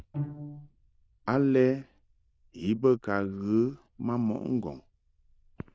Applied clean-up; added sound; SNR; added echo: neural diffusion model UNIVERSE++.